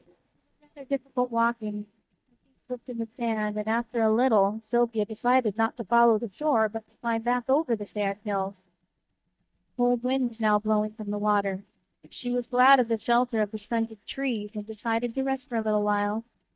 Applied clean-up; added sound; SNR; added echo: neural mask model DeepFilterNet 3.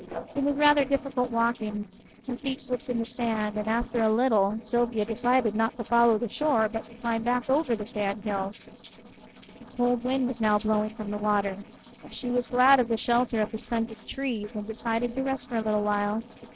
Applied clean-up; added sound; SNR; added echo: neural separator model SepFormer DNS4.